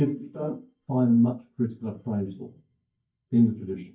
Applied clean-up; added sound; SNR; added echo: neural mask model DeepFilterNet 3.